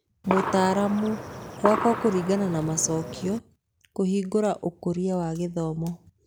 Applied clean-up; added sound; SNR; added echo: none; Gunshot, gunfire; 6 dB; none.